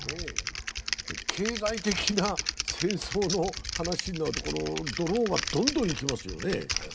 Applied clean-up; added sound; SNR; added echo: none; Typing; 3 dB; none.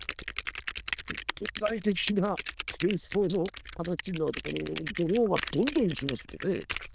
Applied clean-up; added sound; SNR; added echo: neural diffusion model UNIVERSE++.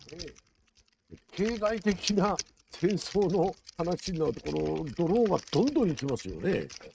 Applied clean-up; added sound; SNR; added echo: neural mask model RNNoise.